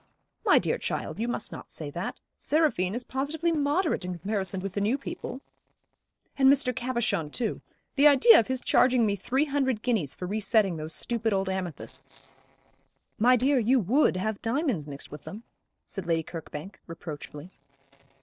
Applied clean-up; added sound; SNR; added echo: neural separator model SepFormer DNS4.